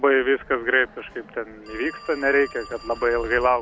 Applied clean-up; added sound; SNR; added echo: none; Telephone; 19 dB; none.